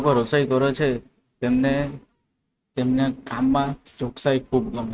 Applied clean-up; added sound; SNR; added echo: neural mask model RNNoise.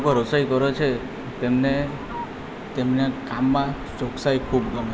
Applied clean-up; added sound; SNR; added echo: none; Fowl; 19 dB; none.